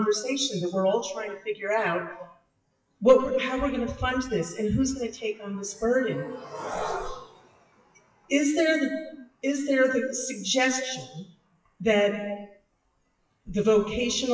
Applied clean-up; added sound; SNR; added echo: classical method WPE with log-MMSE.